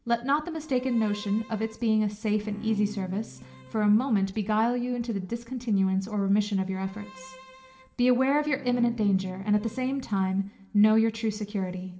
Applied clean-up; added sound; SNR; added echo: none; Bowed string instrument; 19 dB; reverberation time 1.3 s.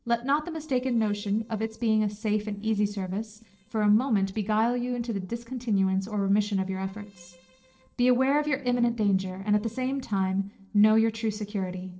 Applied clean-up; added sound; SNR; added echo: neural separator model SepFormer DNS4.